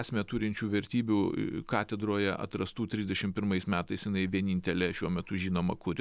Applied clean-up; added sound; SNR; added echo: none; none; none; none.